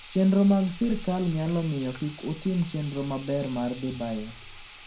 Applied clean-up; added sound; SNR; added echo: none; Sink (filling or washing) / Water tap, faucet; 9 dB; reverberation time 0.2 s.